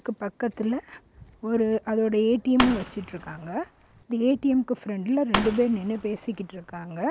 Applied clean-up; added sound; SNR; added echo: none; Fireworks; 7 dB; none.